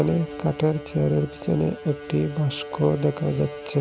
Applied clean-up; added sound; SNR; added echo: none; Bowed string instrument; 14 dB; none.